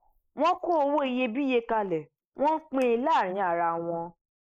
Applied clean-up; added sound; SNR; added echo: neural mask model Resemble Enhance denoiser.